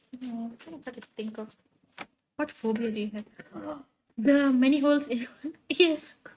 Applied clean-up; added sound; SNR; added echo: neural mask model RNNoise.